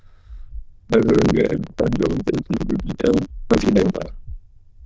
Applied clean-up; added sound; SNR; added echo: neural diffusion model UNIVERSE++.